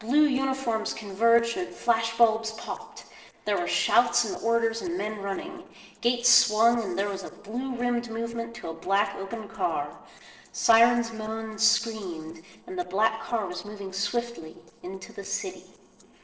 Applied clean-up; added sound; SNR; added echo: neural separator model SepFormer DNS4.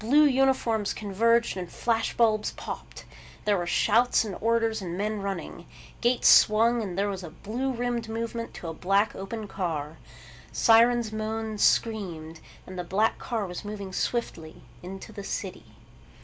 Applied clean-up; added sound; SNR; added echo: none; none; none; none.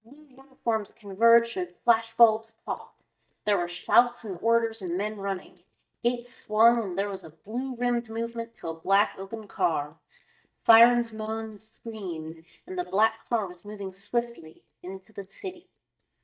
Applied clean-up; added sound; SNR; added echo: neural mask model DeepFilterNet 3.